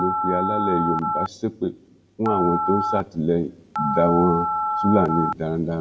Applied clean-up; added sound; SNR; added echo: none; Telephone; 2 dB; reverberation time 0.9 s.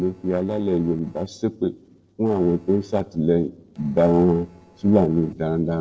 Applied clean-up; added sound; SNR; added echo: neural separator model SepFormer DNS4.